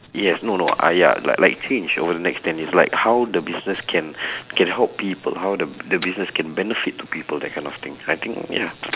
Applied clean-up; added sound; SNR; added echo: none; Motor vehicle (road); 20 dB; none.